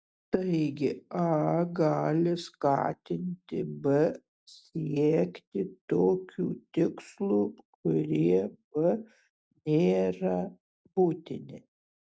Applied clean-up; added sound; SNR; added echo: none; none; none; none.